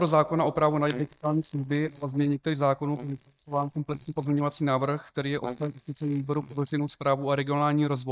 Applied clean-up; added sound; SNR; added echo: neural mask model DeepFilterNet 3.